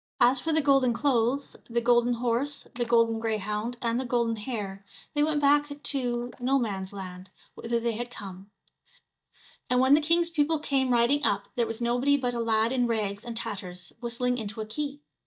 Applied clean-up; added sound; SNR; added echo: neural mask model DeepFilterNet 3.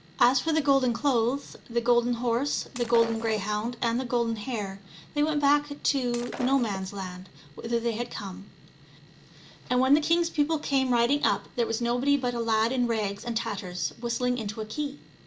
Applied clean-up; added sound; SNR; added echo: none; Shatter; 14 dB; none.